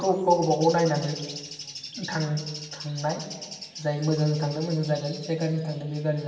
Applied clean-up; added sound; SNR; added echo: none; Bird; 14 dB; reverberation time 1.2 s.